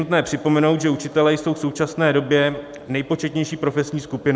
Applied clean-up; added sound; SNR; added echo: none; none; none; none.